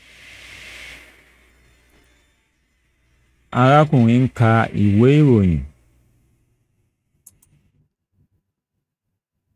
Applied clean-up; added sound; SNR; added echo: neural mask model RNNoise.